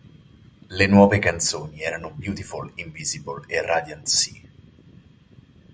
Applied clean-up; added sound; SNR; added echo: none; none; none; none.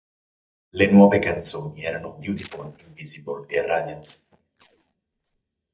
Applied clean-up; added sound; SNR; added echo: neural mask model DeepFilterNet 3.